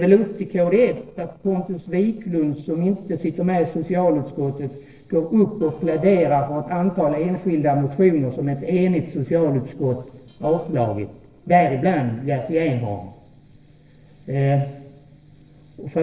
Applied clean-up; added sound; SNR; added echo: neural separator model SepFormer DNS4.